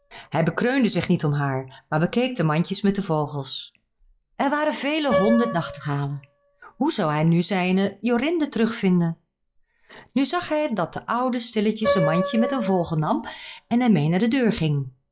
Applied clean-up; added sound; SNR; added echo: classical method log-MMSE.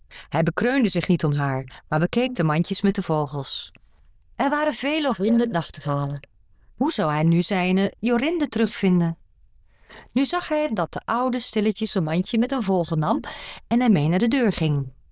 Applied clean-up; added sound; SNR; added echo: neural diffusion model UNIVERSE++.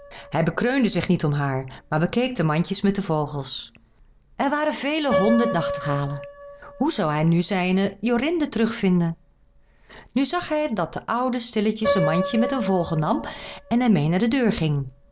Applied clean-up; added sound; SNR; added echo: none; Piano; 10 dB; none.